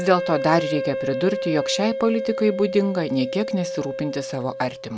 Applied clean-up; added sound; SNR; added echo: none; Wind instrument, woodwind instrument; 6 dB; none.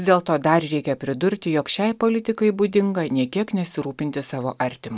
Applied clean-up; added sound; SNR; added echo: none; none; none; none.